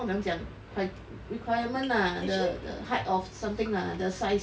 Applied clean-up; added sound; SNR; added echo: none; none; none; none.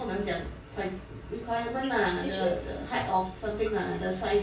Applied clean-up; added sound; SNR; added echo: none; none; none; reverberation time 0.3 s.